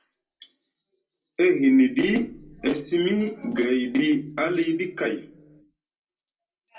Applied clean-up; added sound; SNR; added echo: none; none; none; reverberation time 0.2 s.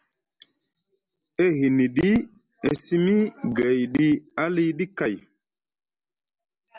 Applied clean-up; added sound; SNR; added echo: none; none; none; none.